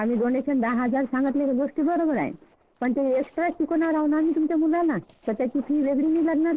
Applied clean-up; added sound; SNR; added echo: neural separator model SepFormer DNS4.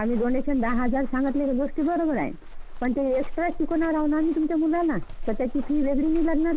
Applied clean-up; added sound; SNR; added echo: none; Walk, footsteps; 6 dB; none.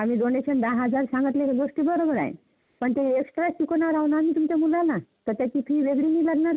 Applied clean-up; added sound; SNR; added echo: none; none; none; none.